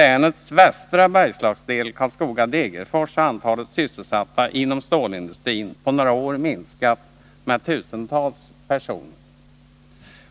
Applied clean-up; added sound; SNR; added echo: none; none; none; none.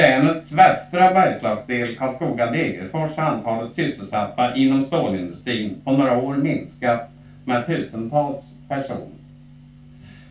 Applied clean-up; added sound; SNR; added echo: none; none; none; reverberation time 0.2 s.